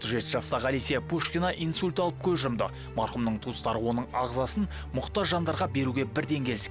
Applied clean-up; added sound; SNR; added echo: none; none; none; none.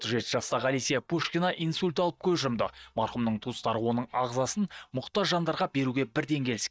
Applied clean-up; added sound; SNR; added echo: neural mask model DeepFilterNet 3.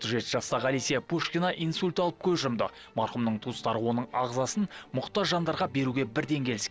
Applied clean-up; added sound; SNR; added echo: neural separator model SepFormer DNS4.